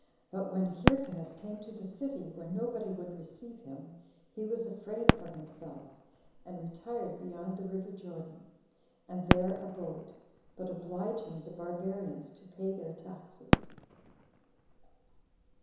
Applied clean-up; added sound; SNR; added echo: none; Fireworks; -2 dB; reverberation time 1.0 s.